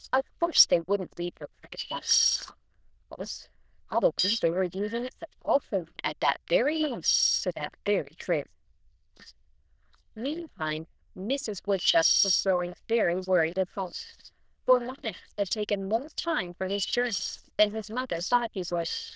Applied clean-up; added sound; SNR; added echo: neural diffusion model UNIVERSE++.